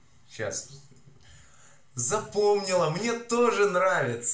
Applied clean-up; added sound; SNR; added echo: none; none; none; reverberation time 0.4 s.